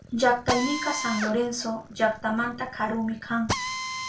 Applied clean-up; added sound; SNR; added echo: none; Drill; 7 dB; reverberation time 0.3 s.